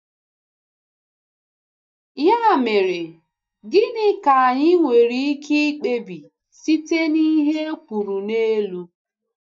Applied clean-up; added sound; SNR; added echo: neural mask model DeepFilterNet 3.